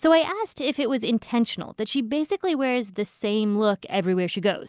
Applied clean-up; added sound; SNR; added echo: none; none; none; none.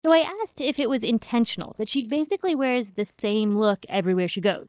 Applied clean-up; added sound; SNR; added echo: neural mask model DeepFilterNet 3.